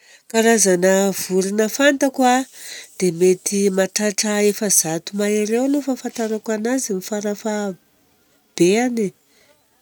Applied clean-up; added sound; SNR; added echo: none; none; none; none.